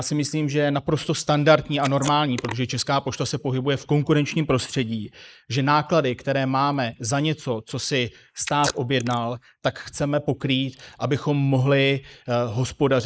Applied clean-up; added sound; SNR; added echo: neural mask model Resemble Enhance denoiser.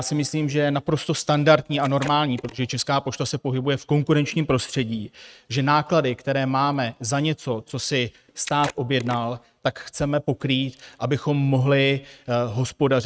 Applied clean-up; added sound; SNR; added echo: neural mask model RNNoise.